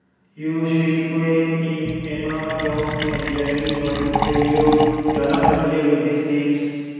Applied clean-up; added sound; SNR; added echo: none; Fill (with liquid); 7 dB; reverberation time 2.1 s.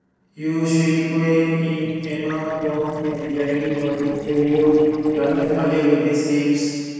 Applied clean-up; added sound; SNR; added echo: neural separator model SepFormer DNS4.